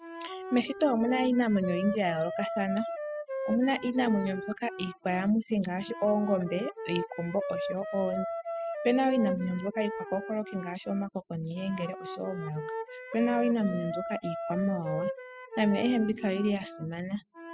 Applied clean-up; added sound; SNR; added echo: classical method spectral subtraction.